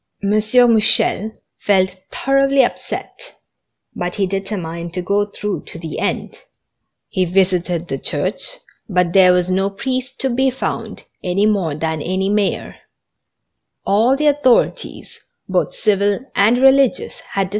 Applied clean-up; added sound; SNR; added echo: none; none; none; none.